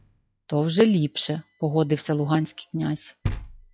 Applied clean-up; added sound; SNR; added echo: classical method log-MMSE.